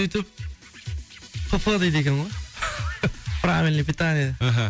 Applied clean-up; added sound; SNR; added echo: none; none; none; none.